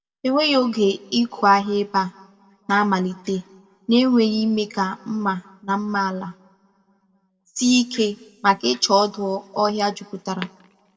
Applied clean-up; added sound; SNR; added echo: none; none; none; reverberation time 1.4 s.